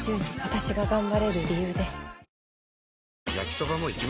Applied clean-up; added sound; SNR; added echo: none; none; none; none.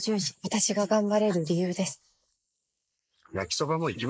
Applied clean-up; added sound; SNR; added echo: neural mask model Resemble Enhance denoiser.